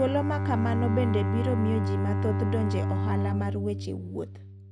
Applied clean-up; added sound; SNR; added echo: none; Bowed string instrument; -2 dB; none.